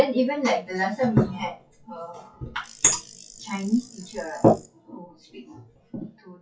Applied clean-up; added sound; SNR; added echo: classical method WPE with log-MMSE.